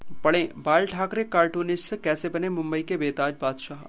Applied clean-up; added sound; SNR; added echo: none; none; none; none.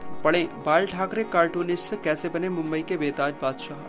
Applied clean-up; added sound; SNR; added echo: none; Piano; 15 dB; none.